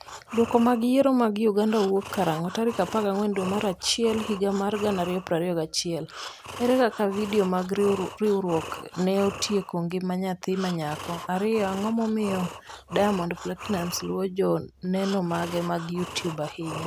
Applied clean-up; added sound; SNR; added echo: none; Breathing; 14 dB; none.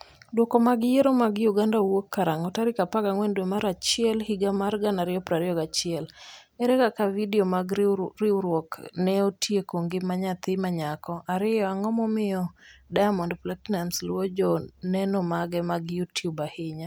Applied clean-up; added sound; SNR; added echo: none; none; none; none.